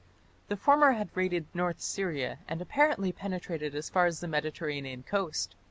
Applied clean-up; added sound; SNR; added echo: none; none; none; none.